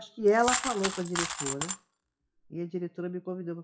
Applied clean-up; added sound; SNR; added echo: classical method WPE with log-MMSE.